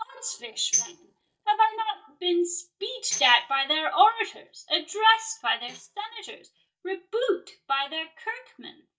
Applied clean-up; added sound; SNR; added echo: neural mask model DeepFilterNet 3.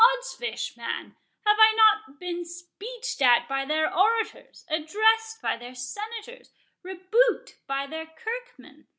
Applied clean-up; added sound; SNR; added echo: none; none; none; none.